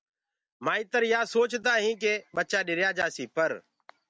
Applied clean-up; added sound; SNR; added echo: none; none; none; none.